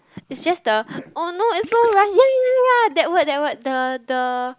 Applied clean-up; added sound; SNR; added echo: neural mask model Resemble Enhance denoiser.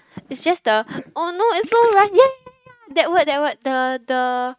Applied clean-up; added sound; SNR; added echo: neural mask model RNNoise.